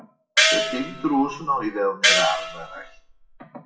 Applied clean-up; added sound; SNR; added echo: classical method WPE with log-MMSE.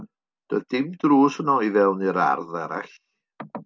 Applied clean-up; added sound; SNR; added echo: none; none; none; none.